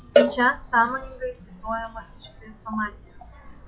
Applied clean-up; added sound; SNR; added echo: classical method log-MMSE.